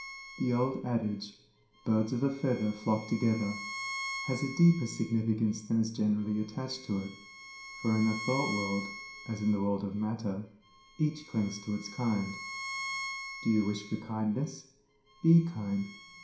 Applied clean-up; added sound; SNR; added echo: none; Bowed string instrument; 12 dB; reverberation time 0.5 s.